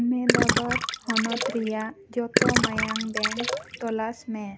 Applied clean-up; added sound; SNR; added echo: none; Gurgling; -3 dB; none.